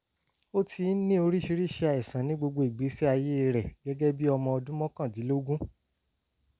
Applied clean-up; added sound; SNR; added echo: none; none; none; none.